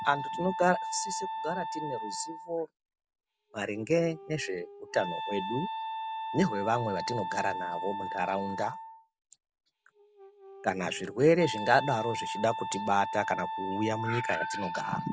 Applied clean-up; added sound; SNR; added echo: none; Wind instrument, woodwind instrument; 6 dB; none.